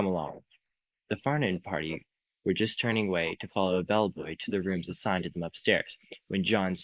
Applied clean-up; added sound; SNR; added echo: neural mask model Resemble Enhance denoiser.